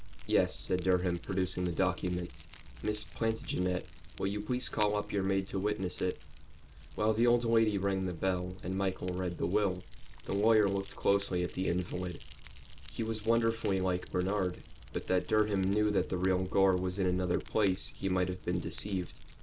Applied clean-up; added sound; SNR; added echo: none; Fire; 14 dB; none.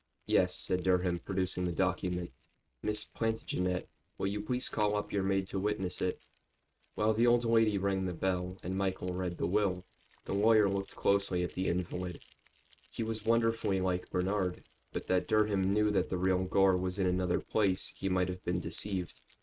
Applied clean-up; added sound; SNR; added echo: neural mask model RNNoise.